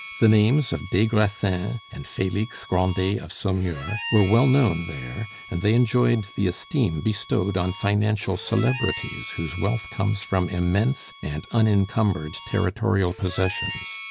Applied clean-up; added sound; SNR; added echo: none; Harmonica; 15 dB; none.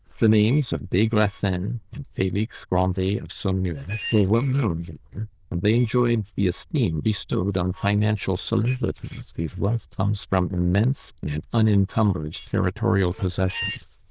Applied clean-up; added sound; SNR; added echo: neural diffusion model UNIVERSE++.